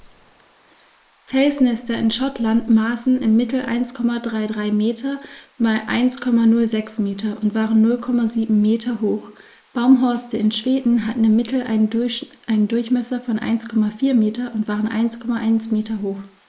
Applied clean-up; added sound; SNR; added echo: neural mask model Resemble Enhance denoiser.